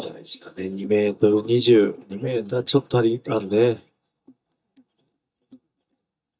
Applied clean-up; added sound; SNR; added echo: neural mask model DeepFilterNet 3.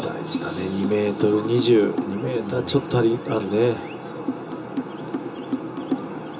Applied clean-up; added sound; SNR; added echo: none; Drum; 8 dB; reverberation time 0.2 s.